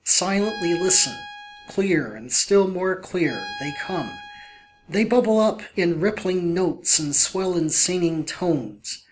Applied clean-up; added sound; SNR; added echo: none; Bowed string instrument; 16 dB; none.